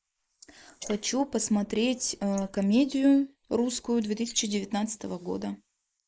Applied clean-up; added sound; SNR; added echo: neural mask model Resemble Enhance denoiser.